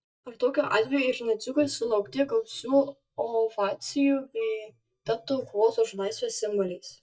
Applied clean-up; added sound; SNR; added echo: neural mask model DeepFilterNet 3.